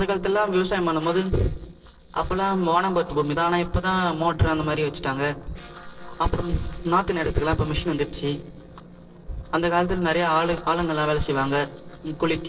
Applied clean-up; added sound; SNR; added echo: neural separator model SepFormer DNS4.